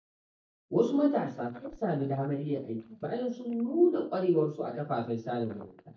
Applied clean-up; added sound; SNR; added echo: neural mask model DeepFilterNet 3.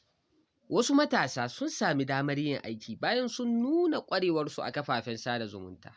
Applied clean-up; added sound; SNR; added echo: none; none; none; none.